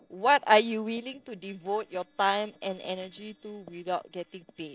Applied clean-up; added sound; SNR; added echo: neural separator model SepFormer DNS4.